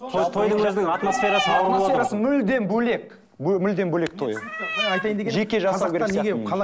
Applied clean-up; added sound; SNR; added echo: none; Cat + Telephone; 6 dB; none.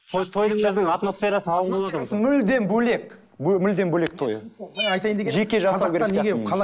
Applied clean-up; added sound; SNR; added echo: neural mask model Resemble Enhance denoiser.